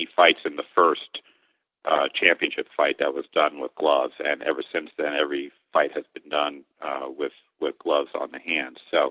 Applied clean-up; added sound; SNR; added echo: none; none; none; none.